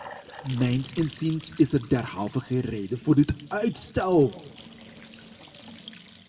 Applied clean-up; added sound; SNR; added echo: none; Trickle, dribble / Bathtub (filling or washing) / Sink (filling or washing) / Gurgling / Splash, splatter; 20 dB; reverberation time 1.5 s.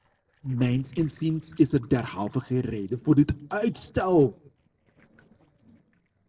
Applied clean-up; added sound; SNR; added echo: neural separator model SepFormer DNS4.